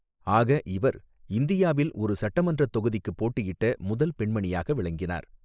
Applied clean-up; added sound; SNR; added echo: neural mask model Resemble Enhance denoiser.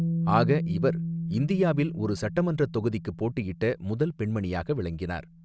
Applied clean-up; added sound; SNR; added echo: neural mask model RNNoise.